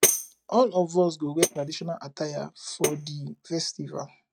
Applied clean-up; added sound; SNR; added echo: neural mask model RNNoise.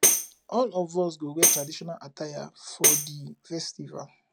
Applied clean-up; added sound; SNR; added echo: none; Tambourine; -5 dB; none.